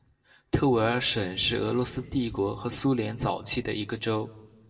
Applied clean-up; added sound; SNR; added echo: neural separator model SepFormer DNS4.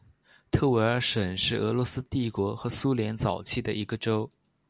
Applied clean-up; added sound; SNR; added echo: none; none; none; none.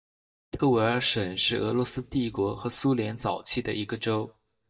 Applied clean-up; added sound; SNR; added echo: neural mask model DeepFilterNet 3.